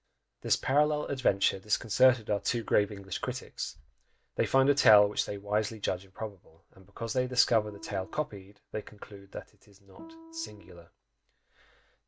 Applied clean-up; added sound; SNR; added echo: none; Guitar; 17 dB; none.